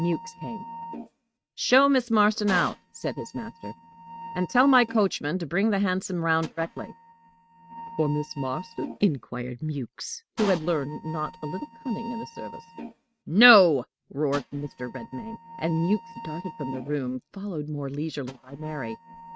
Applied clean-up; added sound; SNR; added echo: neural mask model RNNoise.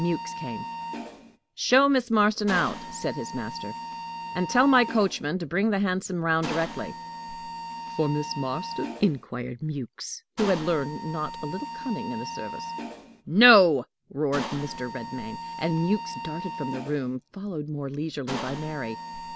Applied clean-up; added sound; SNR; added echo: none; Mechanisms; 10 dB; none.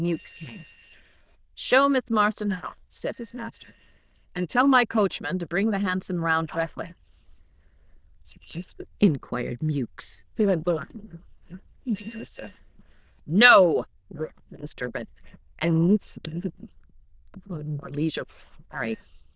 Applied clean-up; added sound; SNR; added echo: neural diffusion model UNIVERSE++.